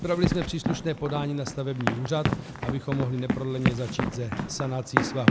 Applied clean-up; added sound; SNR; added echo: none; Run; -1 dB; none.